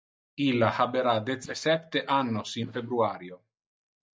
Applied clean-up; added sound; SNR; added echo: neural mask model DeepFilterNet 3.